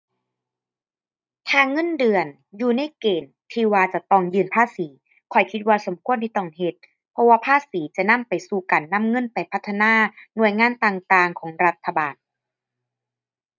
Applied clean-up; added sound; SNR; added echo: none; none; none; none.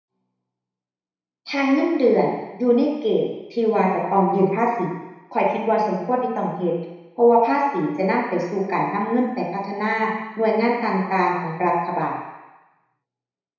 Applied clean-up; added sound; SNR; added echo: none; none; none; reverberation time 1.0 s.